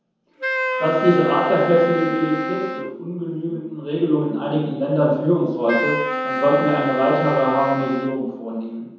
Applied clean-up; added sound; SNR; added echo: none; Wind instrument, woodwind instrument; 5 dB; reverberation time 0.9 s.